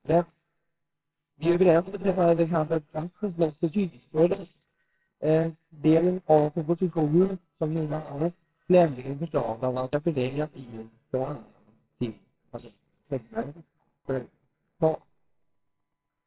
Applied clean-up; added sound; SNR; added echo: neural separator model SepFormer WHAMR!.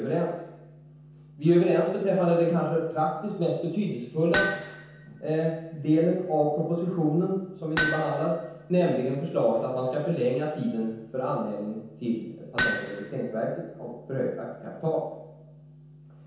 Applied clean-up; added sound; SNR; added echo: none; Hammer; 6 dB; reverberation time 0.9 s.